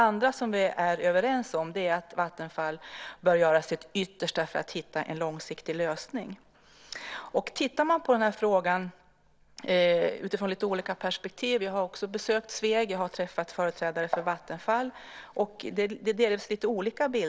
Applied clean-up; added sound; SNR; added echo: none; none; none; none.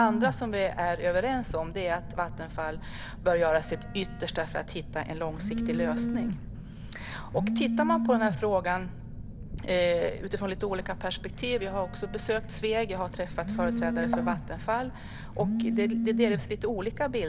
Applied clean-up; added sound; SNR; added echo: none; Telephone; 3 dB; none.